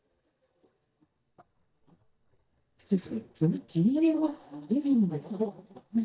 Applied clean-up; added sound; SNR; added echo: neural mask model DeepFilterNet 3.